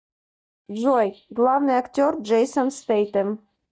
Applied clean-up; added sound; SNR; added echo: neural mask model DeepFilterNet 3.